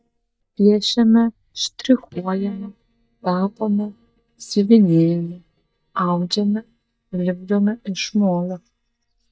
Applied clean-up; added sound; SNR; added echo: neural mask model DeepFilterNet 3.